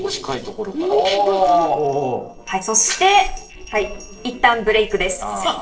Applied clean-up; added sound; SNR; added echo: neural separator model SepFormer DNS4.